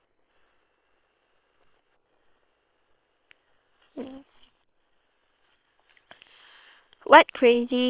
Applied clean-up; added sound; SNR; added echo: neural separator model SepFormer WHAM!.